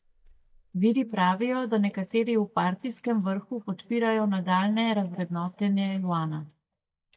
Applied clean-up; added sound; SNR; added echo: neural mask model DeepFilterNet 3.